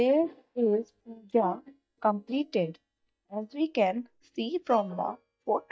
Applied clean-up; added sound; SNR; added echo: neural mask model DeepFilterNet 3.